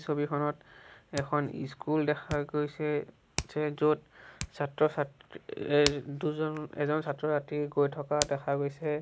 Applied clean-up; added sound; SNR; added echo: none; Hands; 12 dB; none.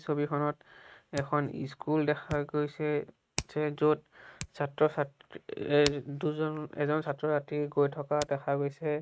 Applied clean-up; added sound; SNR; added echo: neural mask model RNNoise.